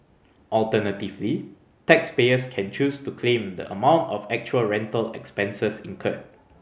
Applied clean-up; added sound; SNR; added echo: none; none; none; none.